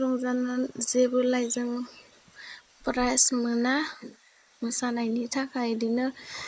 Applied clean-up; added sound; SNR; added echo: neural mask model Resemble Enhance denoiser.